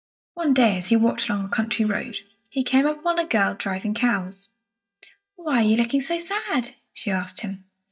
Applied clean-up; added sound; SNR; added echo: neural mask model DeepFilterNet 3.